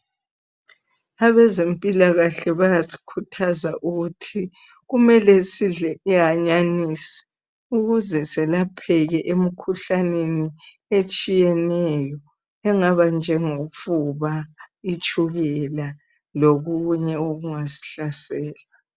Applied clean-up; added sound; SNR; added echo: none; none; none; none.